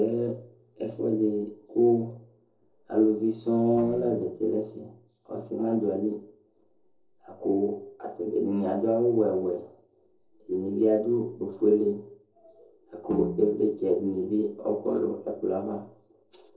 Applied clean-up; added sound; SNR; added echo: neural separator model SepFormer DNS4.